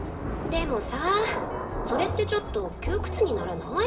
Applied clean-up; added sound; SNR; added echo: none; Thunder / Rain; 6 dB; reverberation time 0.8 s.